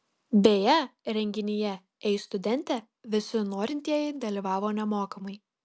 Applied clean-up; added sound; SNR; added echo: none; none; none; none.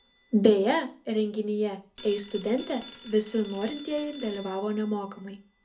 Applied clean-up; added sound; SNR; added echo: none; Telephone; 17 dB; reverberation time 0.3 s.